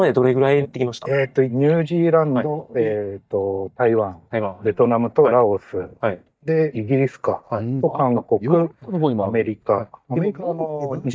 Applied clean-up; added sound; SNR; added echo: neural mask model DeepFilterNet 3.